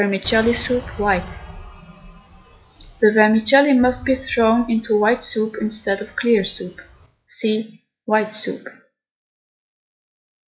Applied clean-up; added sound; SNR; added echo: classical method log-MMSE.